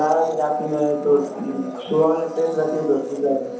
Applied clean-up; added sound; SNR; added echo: none; Domestic sounds, home sounds; 14 dB; reverberation time 2.2 s.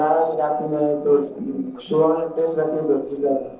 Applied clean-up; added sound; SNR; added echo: neural separator model SepFormer DNS4.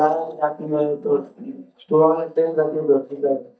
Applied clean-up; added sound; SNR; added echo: neural mask model DeepFilterNet 3.